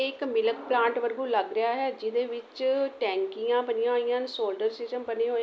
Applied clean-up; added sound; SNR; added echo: none; none; none; none.